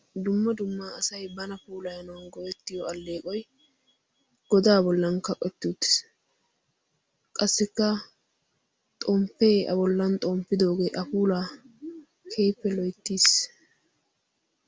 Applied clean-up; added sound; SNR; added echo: none; none; none; none.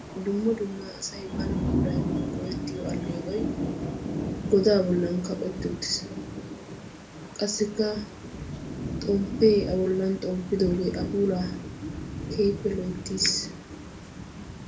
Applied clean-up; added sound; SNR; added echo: none; Thunder / Rain; 5 dB; reverberation time 0.3 s.